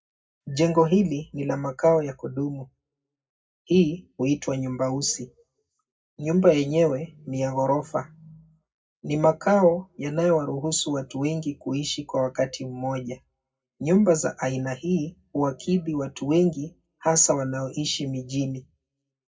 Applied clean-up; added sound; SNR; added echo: none; none; none; reverberation time 0.3 s.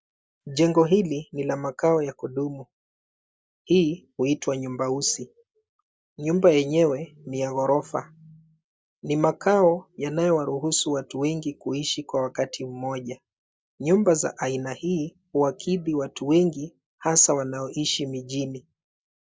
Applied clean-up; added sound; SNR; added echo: none; none; none; none.